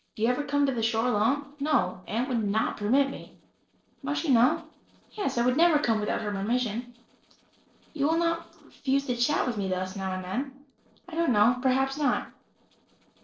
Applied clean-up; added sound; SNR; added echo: neural separator model SepFormer DNS4.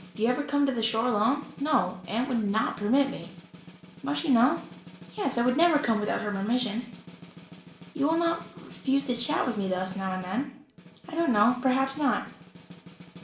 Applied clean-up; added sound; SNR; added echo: none; Snare drum; 19 dB; reverberation time 0.5 s.